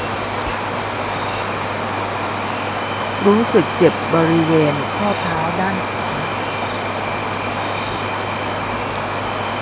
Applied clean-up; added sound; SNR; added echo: none; Cricket; 0 dB; none.